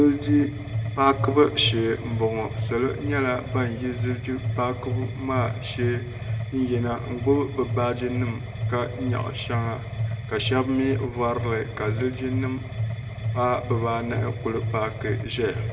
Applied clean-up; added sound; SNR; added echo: none; Mechanisms; 3 dB; reverberation time 1.4 s.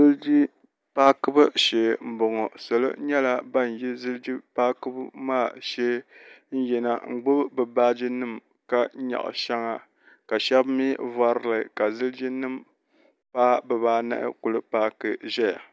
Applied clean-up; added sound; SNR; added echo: none; none; none; none.